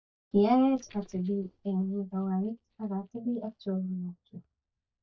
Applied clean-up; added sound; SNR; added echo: neural mask model DeepFilterNet 3.